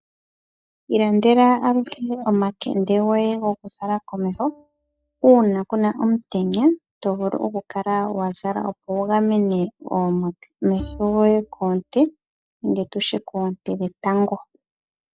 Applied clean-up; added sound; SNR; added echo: neural mask model DeepFilterNet 3.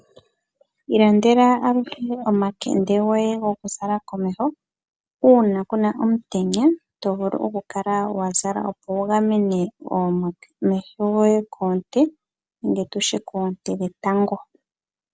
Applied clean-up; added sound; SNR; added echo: none; none; none; none.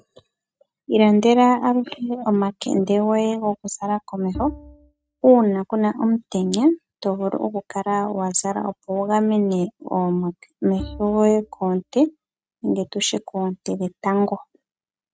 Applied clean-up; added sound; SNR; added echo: neural mask model RNNoise.